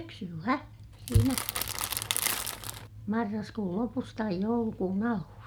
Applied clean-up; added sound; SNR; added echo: none; Crackle; 2 dB; none.